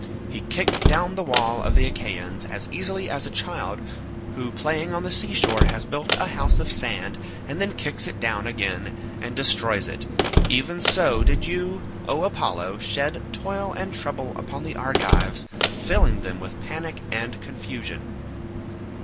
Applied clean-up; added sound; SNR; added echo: none; Slam; -3 dB; none.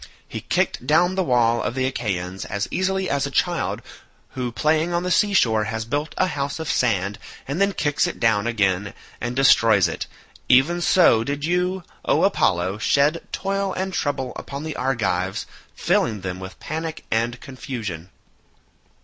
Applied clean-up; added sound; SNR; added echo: none; none; none; none.